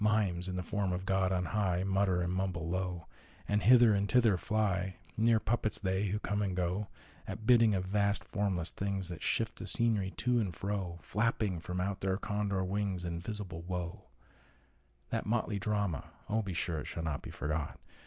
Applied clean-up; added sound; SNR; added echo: none; none; none; none.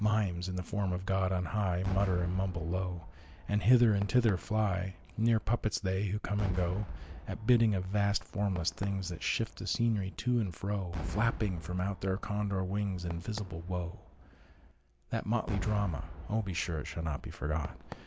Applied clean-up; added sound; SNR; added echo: none; Cheering / Fireworks; 13 dB; none.